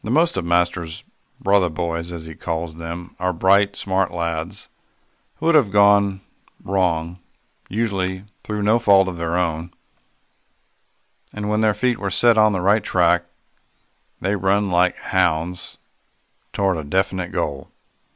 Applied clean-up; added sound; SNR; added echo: none; none; none; none.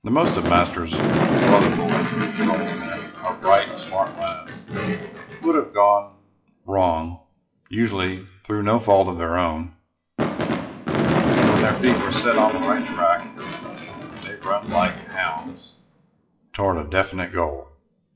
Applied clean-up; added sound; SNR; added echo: classical method WPE with log-MMSE.